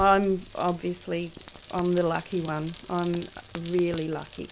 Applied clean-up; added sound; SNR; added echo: none; Rain; 8 dB; none.